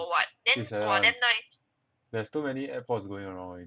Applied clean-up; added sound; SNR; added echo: none; none; none; none.